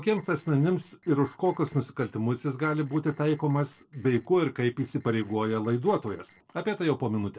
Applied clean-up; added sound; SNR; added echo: neural separator model SepFormer DNS4.